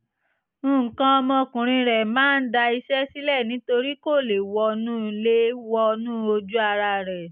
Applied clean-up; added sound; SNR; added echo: none; none; none; none.